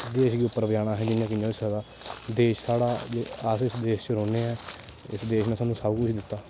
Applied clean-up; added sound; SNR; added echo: none; none; none; none.